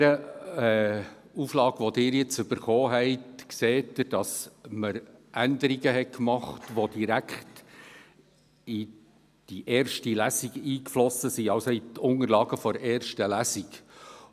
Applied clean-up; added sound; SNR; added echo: none; none; none; none.